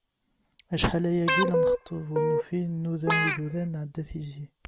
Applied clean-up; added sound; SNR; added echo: none; Guitar; -3 dB; none.